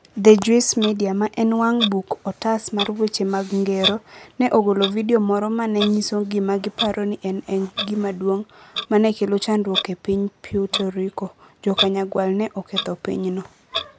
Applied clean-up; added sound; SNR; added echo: none; Clock; 11 dB; none.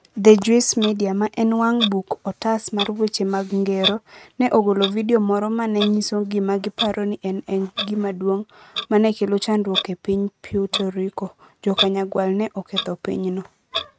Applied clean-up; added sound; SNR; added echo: neural mask model RNNoise.